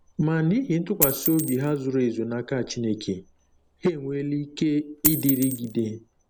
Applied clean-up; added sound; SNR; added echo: none; Coin (dropping); 7 dB; none.